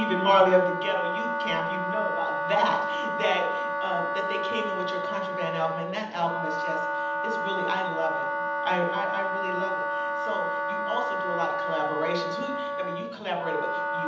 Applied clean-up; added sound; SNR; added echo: none; Wind instrument, woodwind instrument; 0 dB; reverberation time 0.8 s.